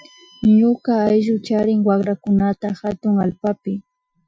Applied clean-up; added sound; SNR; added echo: classical method Wiener filter.